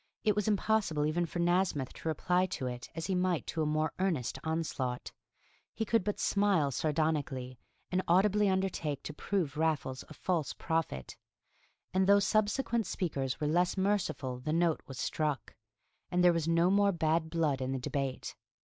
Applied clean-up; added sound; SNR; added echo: none; none; none; none.